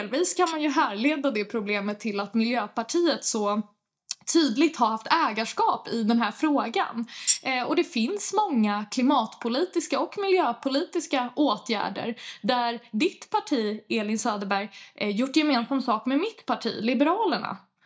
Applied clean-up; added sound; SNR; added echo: neural mask model DeepFilterNet 3.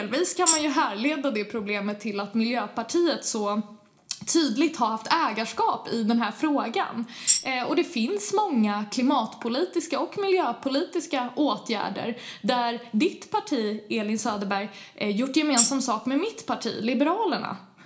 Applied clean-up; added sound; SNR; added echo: none; Tambourine; 2 dB; reverberation time 0.4 s.